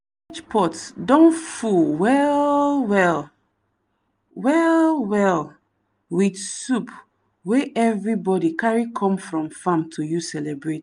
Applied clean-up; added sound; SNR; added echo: none; none; none; none.